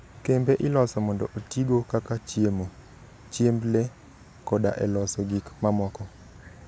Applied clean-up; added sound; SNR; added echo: none; none; none; none.